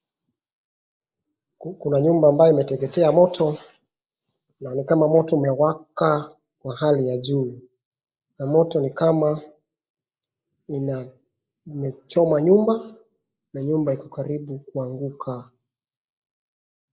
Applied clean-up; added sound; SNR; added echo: neural mask model Resemble Enhance denoiser.